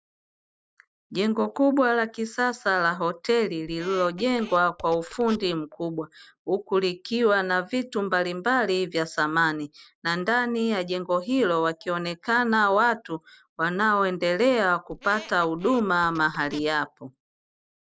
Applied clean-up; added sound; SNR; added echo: none; Squeak; 20 dB; none.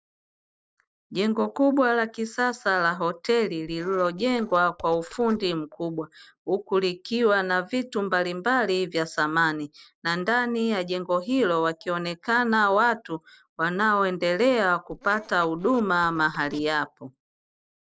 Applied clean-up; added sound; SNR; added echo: neural separator model SepFormer DNS4.